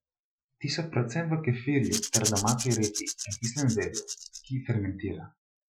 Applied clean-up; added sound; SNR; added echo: classical method Wiener filter.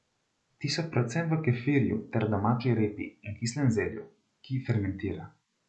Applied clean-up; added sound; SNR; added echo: none; none; none; none.